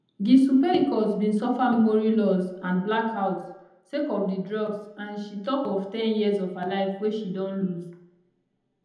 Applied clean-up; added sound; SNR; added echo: none; none; none; reverberation time 0.8 s.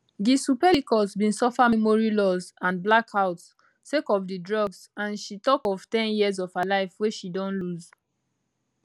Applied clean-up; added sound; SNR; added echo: none; none; none; none.